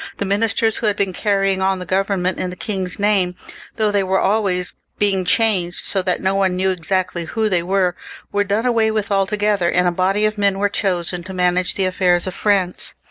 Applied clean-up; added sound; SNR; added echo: none; none; none; none.